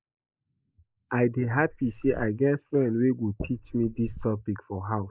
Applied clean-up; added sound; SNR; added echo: neural mask model Resemble Enhance denoiser.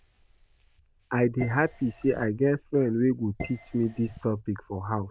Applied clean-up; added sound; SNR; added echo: neural diffusion model UNIVERSE++.